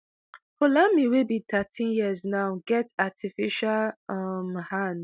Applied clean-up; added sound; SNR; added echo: none; none; none; none.